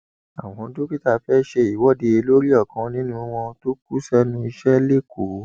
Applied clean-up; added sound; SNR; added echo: none; none; none; none.